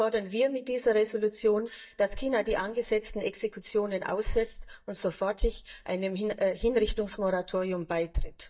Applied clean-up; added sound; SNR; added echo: neural mask model DeepFilterNet 3.